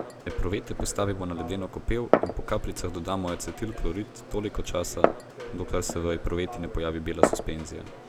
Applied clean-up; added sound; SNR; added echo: none; Glass; 1 dB; none.